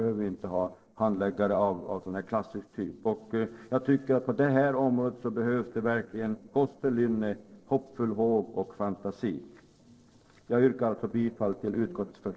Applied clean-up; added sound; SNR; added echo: neural separator model SepFormer DNS4.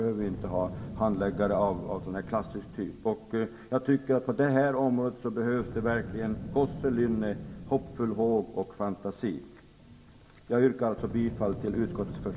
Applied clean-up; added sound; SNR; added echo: none; Boom; 12 dB; reverberation time 1.1 s.